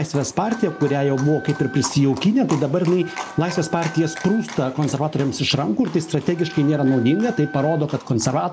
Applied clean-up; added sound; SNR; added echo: none; Livestock, farm animals, working animals + Wind instrument, woodwind instrument; 16 dB; none.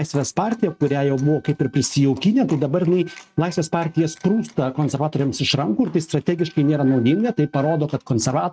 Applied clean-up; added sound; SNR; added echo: neural mask model RNNoise.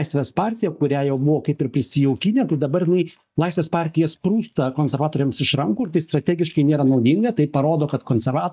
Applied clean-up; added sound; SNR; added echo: neural mask model DeepFilterNet 3.